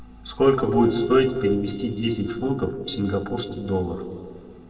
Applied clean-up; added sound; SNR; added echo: neural separator model SepFormer DNS4.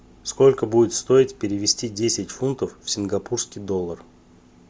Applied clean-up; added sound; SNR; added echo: none; none; none; none.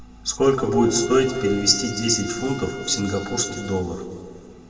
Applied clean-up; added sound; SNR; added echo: none; Trumpet; 16 dB; reverberation time 1.9 s.